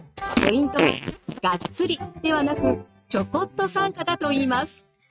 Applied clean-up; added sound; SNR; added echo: neural mask model RNNoise.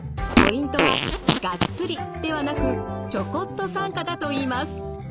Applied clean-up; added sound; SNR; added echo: none; Fart; -4 dB; none.